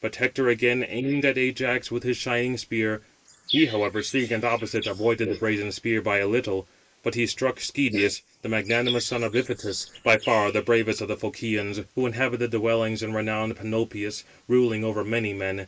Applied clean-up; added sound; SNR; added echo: neural mask model Resemble Enhance denoiser.